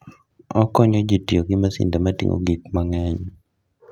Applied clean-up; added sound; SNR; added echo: none; none; none; none.